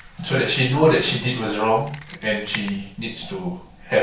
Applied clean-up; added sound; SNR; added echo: none; Camera; 19 dB; reverberation time 0.3 s.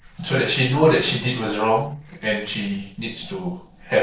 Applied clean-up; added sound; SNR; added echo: neural separator model SepFormer DNS4.